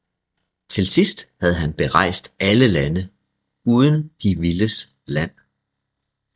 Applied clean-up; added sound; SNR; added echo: neural mask model DeepFilterNet 3.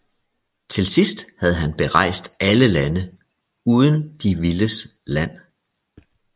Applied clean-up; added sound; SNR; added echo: none; none; none; none.